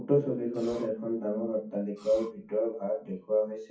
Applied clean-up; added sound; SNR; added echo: classical method WPE with log-MMSE.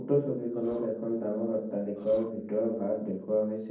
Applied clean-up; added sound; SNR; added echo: neural separator model SepFormer DNS4.